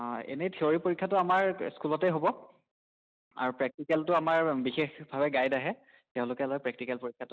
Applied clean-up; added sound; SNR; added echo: none; none; none; none.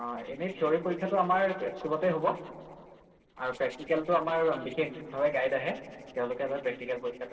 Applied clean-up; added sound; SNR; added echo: neural separator model SepFormer DNS4.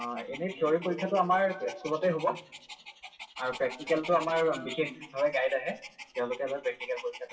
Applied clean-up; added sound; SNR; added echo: classical method WPE with log-MMSE.